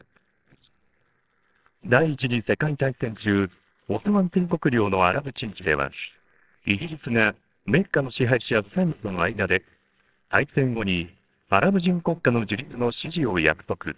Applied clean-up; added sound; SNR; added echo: neural separator model SepFormer WHAMR!.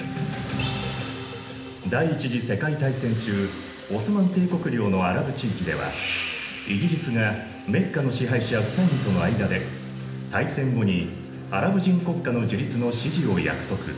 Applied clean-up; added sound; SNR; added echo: none; Motor vehicle (road); 19 dB; reverberation time 0.8 s.